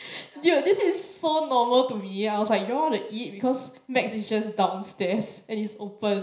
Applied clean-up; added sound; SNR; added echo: none; none; none; reverberation time 0.5 s.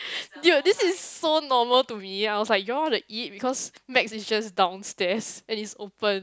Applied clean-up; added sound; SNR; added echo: none; none; none; none.